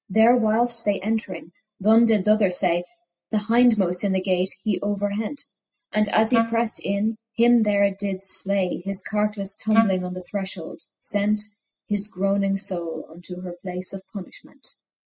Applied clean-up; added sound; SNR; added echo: classical method spectral subtraction.